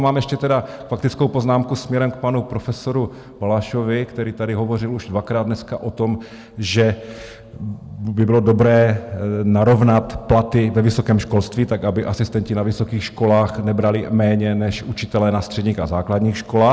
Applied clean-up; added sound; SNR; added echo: none; none; none; none.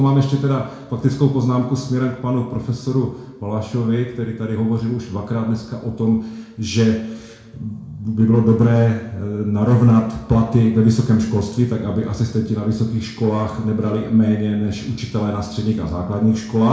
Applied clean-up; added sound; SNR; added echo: none; none; none; reverberation time 0.6 s.